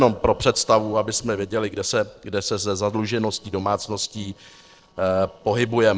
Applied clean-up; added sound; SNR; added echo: neural separator model SepFormer DNS4.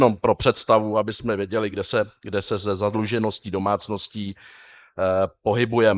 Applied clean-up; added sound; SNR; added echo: neural mask model Resemble Enhance denoiser.